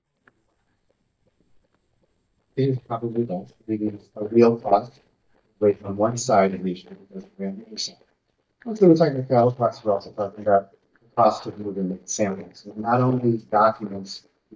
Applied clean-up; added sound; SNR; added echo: neural mask model DeepFilterNet 3.